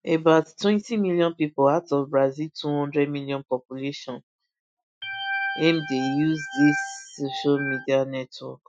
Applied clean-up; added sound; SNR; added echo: classical method Wiener filter.